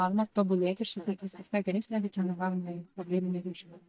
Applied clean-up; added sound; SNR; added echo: neural mask model DeepFilterNet 3.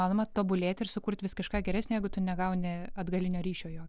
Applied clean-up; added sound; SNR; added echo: none; none; none; none.